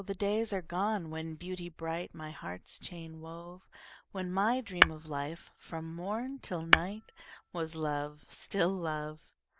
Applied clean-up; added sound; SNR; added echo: none; Tap / Hammer; -4 dB; none.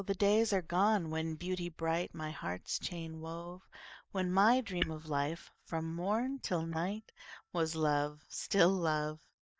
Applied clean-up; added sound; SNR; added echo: neural mask model DeepFilterNet 3.